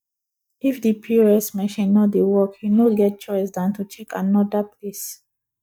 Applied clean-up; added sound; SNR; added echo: neural mask model DeepFilterNet 3.